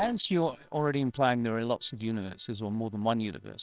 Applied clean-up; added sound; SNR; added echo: neural separator model SepFormer WHAMR!.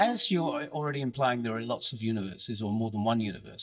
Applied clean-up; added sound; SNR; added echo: neural mask model DeepFilterNet 3.